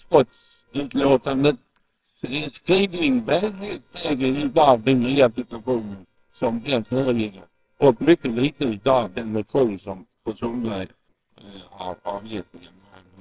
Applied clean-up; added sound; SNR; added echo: neural separator model SepFormer WHAMR!.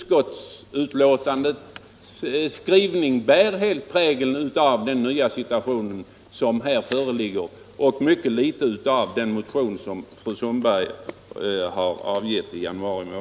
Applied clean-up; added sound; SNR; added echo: none; none; none; none.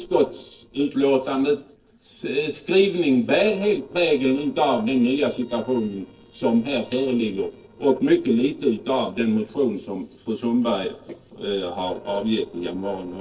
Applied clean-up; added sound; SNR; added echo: neural separator model SepFormer DNS4.